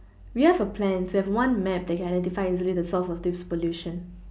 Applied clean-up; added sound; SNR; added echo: none; none; none; none.